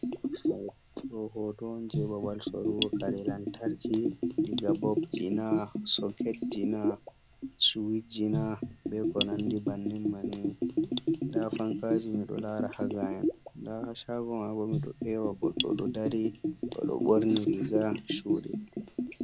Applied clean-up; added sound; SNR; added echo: none; Bathtub (filling or washing) / Gurgling; 0 dB; none.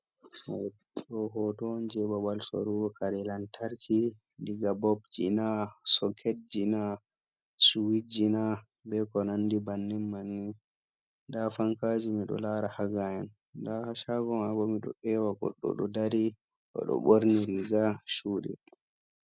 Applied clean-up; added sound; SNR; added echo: none; none; none; none.